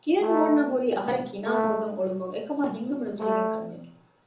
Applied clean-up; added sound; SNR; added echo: none; Brass instrument; 3 dB; reverberation time 0.6 s.